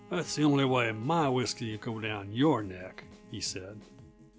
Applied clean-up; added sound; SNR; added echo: none; Drum kit + Bowed string instrument; 20 dB; none.